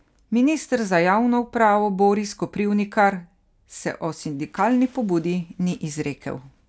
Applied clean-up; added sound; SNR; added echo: none; none; none; none.